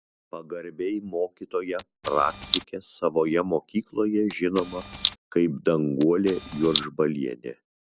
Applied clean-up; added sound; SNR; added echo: none; Camera; 6 dB; none.